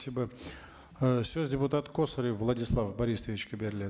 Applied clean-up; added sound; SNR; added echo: none; none; none; none.